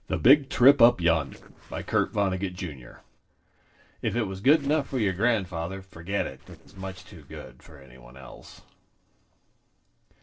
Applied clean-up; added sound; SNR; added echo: neural separator model SepFormer DNS4.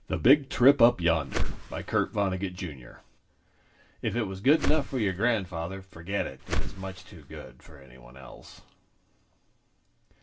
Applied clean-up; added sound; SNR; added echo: none; Whoosh, swoosh, swish; -2 dB; reverberation time 0.1 s.